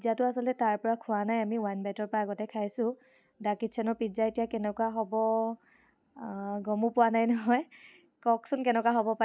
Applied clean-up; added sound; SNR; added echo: none; none; none; none.